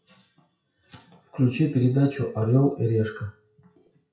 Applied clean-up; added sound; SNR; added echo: classical method WPE with log-MMSE.